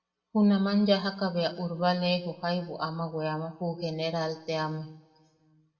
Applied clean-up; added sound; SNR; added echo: none; none; none; reverberation time 1.4 s.